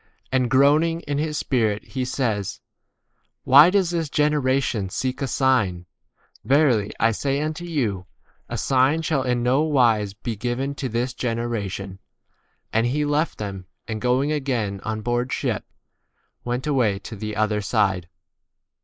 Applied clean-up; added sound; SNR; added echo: neural mask model Resemble Enhance denoiser.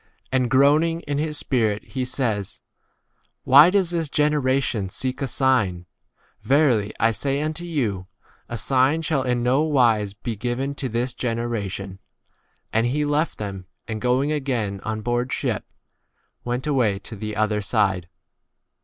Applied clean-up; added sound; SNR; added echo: none; none; none; none.